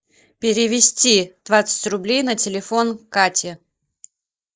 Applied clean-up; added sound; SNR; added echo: neural mask model Resemble Enhance denoiser.